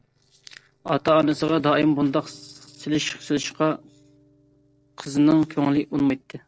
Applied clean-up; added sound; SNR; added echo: neural separator model SepFormer DNS4.